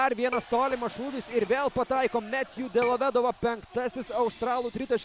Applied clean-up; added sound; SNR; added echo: none; Chink, clink; 18 dB; none.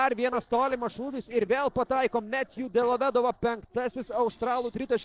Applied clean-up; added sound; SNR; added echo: neural separator model SepFormer DNS4.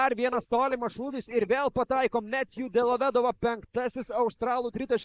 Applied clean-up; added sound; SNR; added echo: neural mask model Resemble Enhance denoiser.